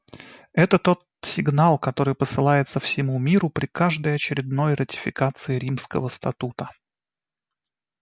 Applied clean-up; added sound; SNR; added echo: none; none; none; none.